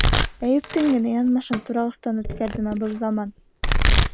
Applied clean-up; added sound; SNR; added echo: none; Domestic sounds, home sounds; 0 dB; none.